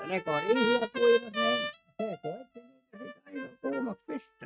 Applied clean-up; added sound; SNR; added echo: neural mask model RNNoise.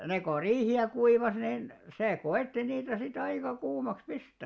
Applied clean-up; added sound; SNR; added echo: none; none; none; none.